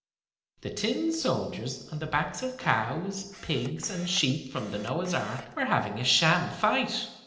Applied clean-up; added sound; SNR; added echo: neural separator model SepFormer DNS4.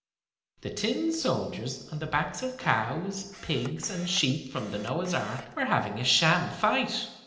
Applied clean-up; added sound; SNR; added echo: none; Camera; 18 dB; reverberation time 0.9 s.